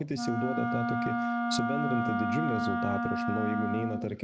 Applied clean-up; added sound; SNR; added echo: none; Wind instrument, woodwind instrument; -3 dB; none.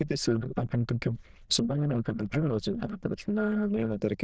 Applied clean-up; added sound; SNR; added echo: neural diffusion model UNIVERSE++.